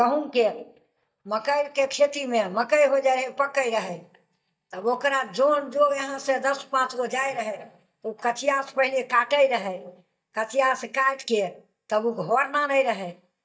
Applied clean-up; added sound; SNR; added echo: neural mask model DeepFilterNet 3.